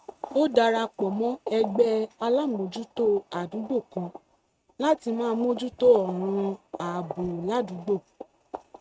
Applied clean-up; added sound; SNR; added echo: neural mask model RNNoise.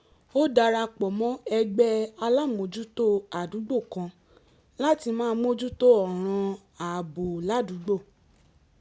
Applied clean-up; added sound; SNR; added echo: none; none; none; none.